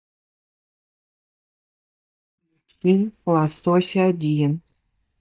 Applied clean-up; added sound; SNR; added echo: neural mask model DeepFilterNet 3.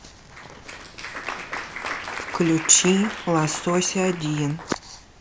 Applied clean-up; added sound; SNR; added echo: none; Applause; 11 dB; none.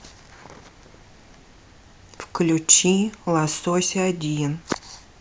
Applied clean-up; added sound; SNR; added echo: none; none; none; none.